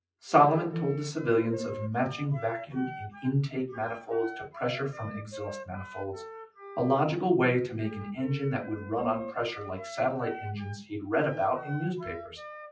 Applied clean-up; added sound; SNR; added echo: classical method WPE with log-MMSE.